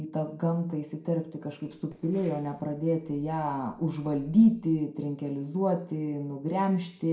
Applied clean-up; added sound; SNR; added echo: neural separator model SepFormer DNS4.